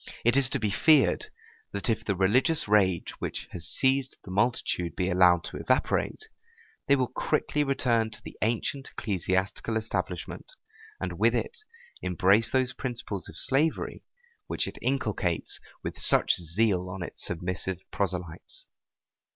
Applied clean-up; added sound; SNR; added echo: none; none; none; none.